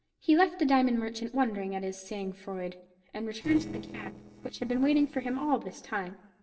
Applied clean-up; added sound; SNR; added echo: neural separator model SepFormer DNS4.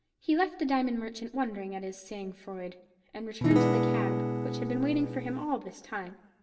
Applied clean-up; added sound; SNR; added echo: none; Acoustic guitar / Strum; -3 dB; reverberation time 0.8 s.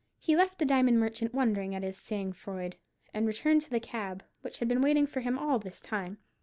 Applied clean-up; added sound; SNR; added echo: none; none; none; none.